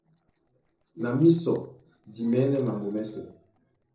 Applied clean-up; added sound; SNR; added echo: neural separator model SepFormer DNS4.